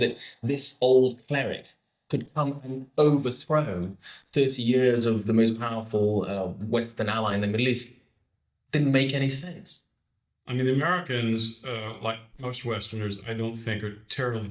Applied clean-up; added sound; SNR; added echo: neural mask model DeepFilterNet 3.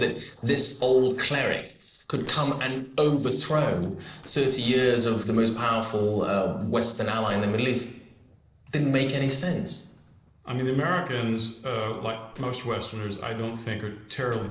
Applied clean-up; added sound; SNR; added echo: neural separator model SepFormer DNS4.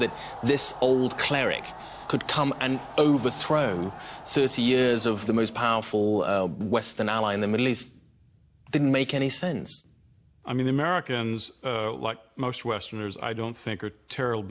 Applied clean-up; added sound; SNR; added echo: none; none; none; none.